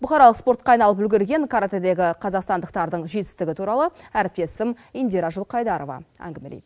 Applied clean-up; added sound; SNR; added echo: none; none; none; none.